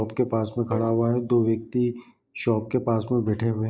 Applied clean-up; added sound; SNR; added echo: neural mask model DeepFilterNet 3.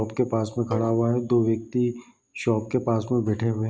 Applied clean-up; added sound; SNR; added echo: neural mask model RNNoise.